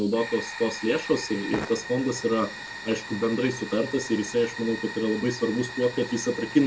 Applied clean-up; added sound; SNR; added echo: none; Fire; 11 dB; reverberation time 0.2 s.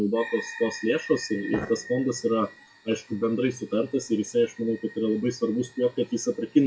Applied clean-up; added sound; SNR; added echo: classical method WPE with log-MMSE.